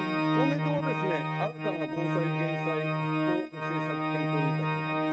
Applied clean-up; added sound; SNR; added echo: neural mask model RNNoise.